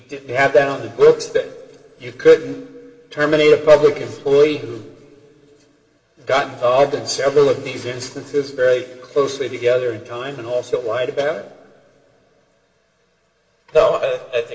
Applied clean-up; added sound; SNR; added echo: none; none; none; reverberation time 2.2 s.